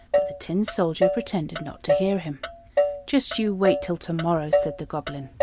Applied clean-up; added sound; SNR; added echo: none; Motor vehicle (road); 0 dB; none.